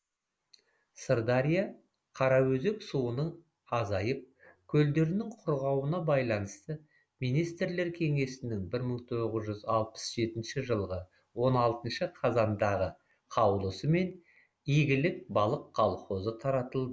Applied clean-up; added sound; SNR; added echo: neural mask model Resemble Enhance denoiser.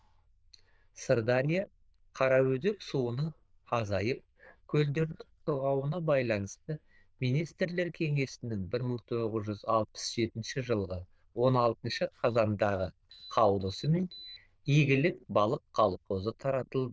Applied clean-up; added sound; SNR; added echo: neural diffusion model UNIVERSE++.